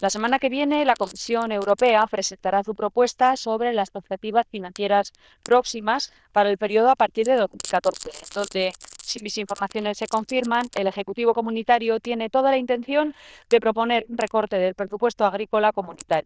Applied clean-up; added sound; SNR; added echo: neural diffusion model UNIVERSE++.